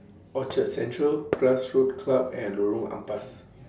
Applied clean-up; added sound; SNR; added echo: none; Fireworks; 14 dB; none.